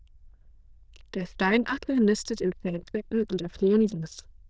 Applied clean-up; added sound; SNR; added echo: neural diffusion model UNIVERSE++.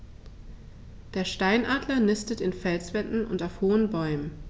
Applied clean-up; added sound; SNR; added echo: none; none; none; none.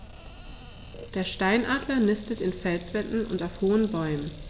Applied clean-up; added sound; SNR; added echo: none; Sink (filling or washing) / Water tap, faucet; 18 dB; none.